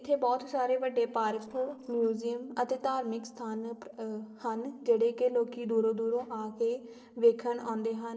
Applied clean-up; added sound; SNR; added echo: neural separator model SepFormer DNS4.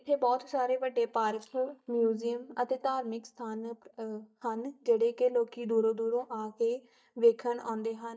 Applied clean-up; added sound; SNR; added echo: neural mask model DeepFilterNet 3.